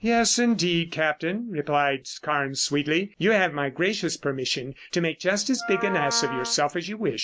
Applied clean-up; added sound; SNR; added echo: none; Wind instrument, woodwind instrument; 8 dB; none.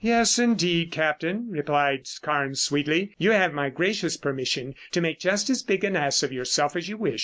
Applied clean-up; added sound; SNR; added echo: none; none; none; none.